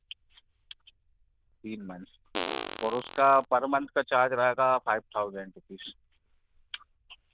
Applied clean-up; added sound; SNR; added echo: neural diffusion model UNIVERSE++.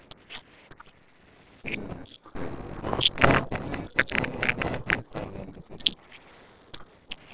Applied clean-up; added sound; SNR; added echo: neural separator model SepFormer DNS4.